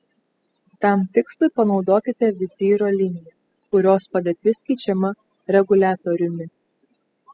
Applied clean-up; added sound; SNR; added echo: classical method spectral subtraction.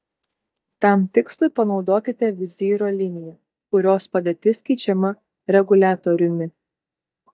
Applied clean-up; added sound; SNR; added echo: neural mask model DeepFilterNet 3.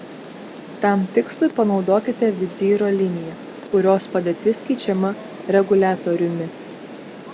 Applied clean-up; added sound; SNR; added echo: none; Rain; 15 dB; none.